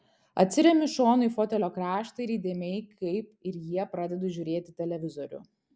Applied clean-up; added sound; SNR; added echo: none; none; none; none.